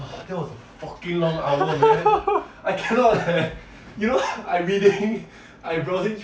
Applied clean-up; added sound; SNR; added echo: none; none; none; none.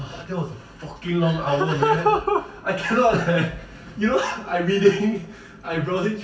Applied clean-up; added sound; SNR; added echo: none; none; none; reverberation time 1.3 s.